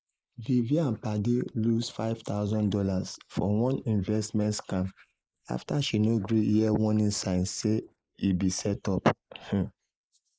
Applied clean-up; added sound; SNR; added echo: neural mask model Resemble Enhance denoiser.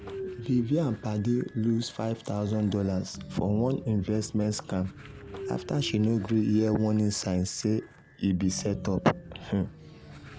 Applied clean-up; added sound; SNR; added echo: none; Train; 15 dB; none.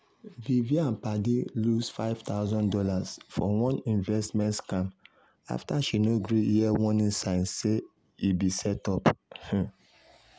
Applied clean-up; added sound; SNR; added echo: none; none; none; none.